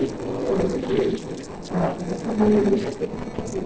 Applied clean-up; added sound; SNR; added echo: neural separator model SepFormer DNS4.